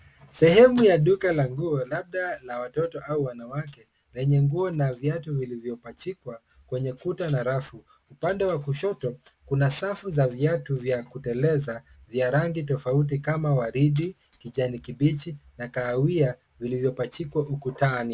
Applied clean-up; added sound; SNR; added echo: none; none; none; none.